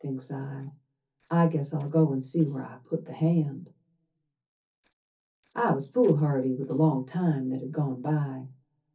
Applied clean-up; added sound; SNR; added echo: neural separator model SepFormer DNS4.